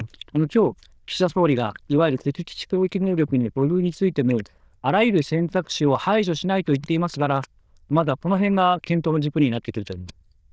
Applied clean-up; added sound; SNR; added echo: neural diffusion model UNIVERSE++.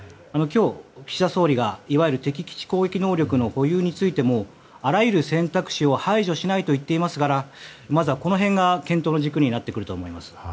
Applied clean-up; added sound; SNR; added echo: none; none; none; none.